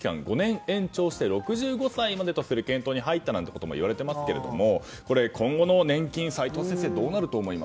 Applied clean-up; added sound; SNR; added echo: none; none; none; none.